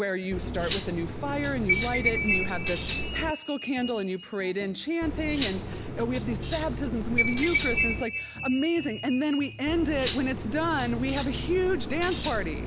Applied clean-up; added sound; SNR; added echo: none; Chime + Cutlery, silverware; 2 dB; none.